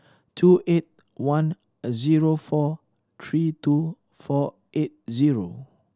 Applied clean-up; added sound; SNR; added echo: none; none; none; none.